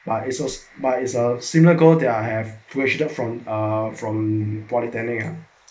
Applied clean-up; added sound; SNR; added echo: neural mask model Resemble Enhance denoiser.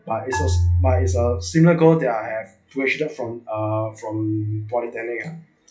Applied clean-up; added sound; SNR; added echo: classical method log-MMSE.